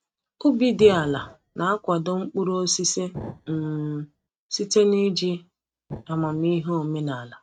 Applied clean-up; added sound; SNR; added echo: neural mask model RNNoise.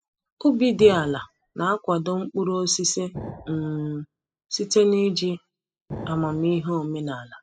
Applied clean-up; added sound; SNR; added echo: classical method spectral subtraction.